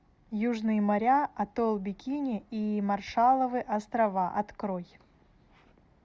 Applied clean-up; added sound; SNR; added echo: none; none; none; none.